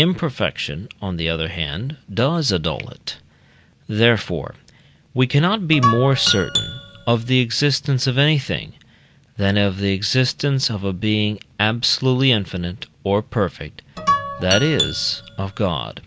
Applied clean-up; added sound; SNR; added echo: none; Guitar; 4 dB; none.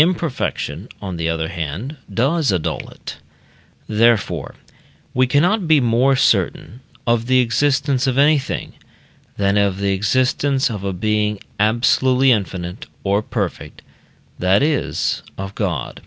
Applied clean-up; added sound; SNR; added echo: none; none; none; none.